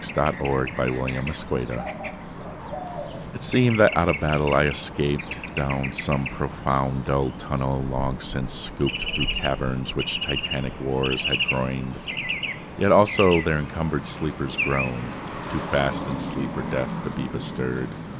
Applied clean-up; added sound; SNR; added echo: none; Traffic noise, roadway noise / Bird; 6 dB; none.